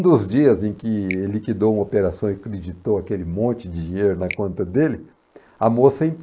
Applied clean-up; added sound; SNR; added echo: neural mask model Resemble Enhance denoiser.